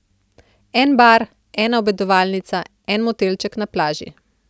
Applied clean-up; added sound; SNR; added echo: none; none; none; none.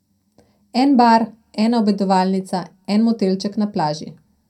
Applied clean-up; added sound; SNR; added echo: none; none; none; reverberation time 0.2 s.